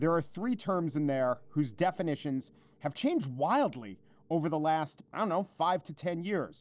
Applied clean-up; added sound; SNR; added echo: neural separator model SepFormer DNS4.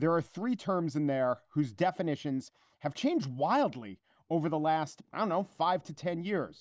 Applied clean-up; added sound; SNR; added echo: neural mask model Resemble Enhance denoiser.